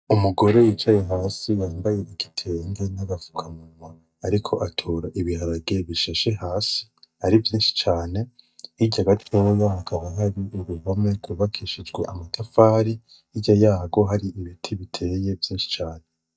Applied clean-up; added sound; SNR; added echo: neural mask model DeepFilterNet 3.